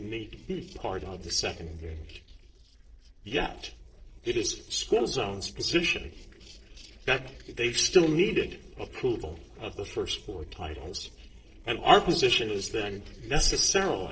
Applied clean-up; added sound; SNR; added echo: neural separator model SepFormer DNS4.